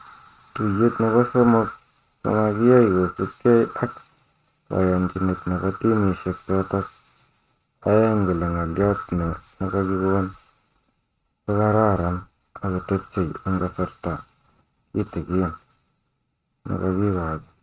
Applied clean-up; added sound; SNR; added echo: neural mask model RNNoise.